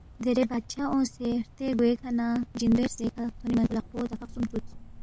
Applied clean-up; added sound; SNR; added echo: none; Cricket; 16 dB; none.